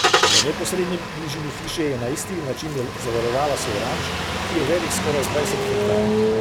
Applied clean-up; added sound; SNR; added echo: none; Engine starting; -3 dB; none.